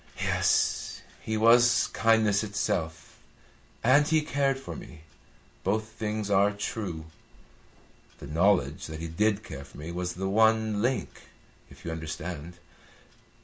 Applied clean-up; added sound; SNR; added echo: none; none; none; none.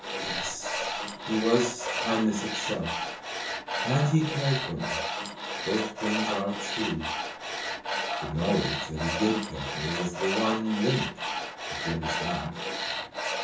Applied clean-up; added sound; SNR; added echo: none; Tools; 2 dB; reverberation time 0.6 s.